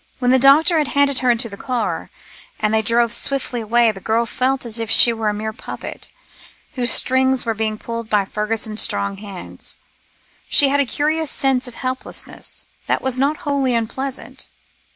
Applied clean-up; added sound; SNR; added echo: none; none; none; none.